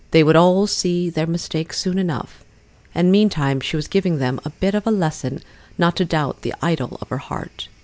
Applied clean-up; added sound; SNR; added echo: none; none; none; none.